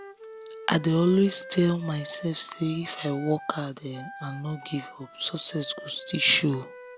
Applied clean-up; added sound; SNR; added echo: none; Wind instrument, woodwind instrument; 18 dB; none.